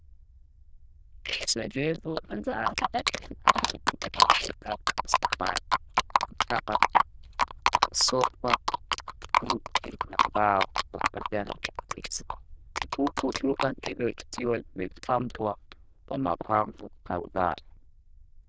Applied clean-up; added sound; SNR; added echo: neural diffusion model UNIVERSE++.